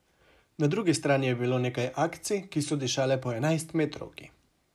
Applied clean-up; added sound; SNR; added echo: none; none; none; none.